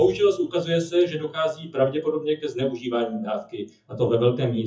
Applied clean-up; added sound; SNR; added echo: classical method WPE with log-MMSE.